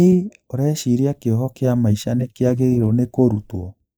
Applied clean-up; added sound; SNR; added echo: neural mask model Resemble Enhance denoiser.